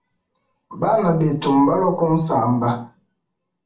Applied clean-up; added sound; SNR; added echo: none; none; none; reverberation time 0.3 s.